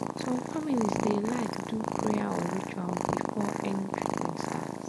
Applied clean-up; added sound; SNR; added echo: none; Purr; -1 dB; none.